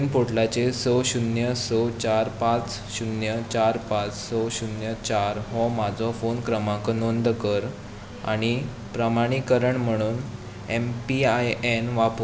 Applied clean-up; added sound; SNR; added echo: none; none; none; none.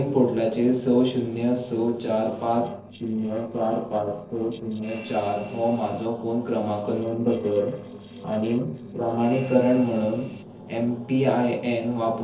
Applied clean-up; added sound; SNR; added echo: neural separator model SepFormer DNS4.